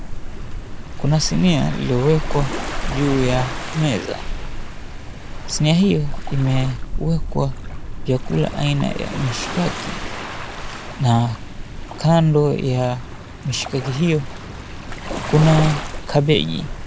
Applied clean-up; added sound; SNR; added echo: none; Waves, surf; 5 dB; none.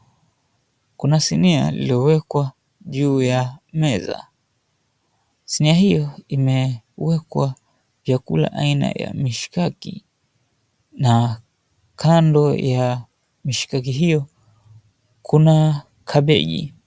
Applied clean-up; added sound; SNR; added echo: none; none; none; none.